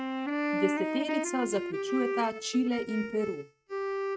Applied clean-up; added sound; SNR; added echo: neural mask model RNNoise.